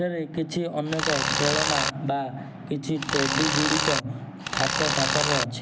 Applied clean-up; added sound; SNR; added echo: none; Tools; -3 dB; none.